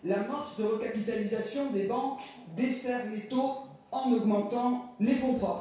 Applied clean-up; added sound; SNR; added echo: none; none; none; reverberation time 0.6 s.